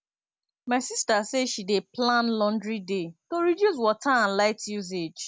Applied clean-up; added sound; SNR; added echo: none; none; none; none.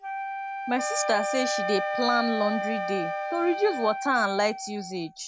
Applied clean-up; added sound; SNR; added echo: none; Wind instrument, woodwind instrument + Wind instrument, woodwind instrument; 3 dB; none.